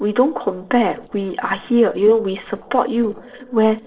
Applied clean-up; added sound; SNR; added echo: neural separator model SepFormer DNS4.